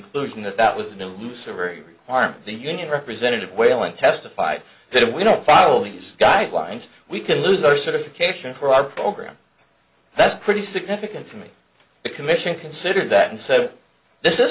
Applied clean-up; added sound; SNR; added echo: none; none; none; none.